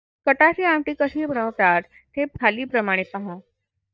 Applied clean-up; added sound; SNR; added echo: neural mask model DeepFilterNet 3.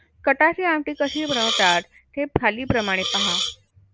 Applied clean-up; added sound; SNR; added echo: none; Hiss; 3 dB; none.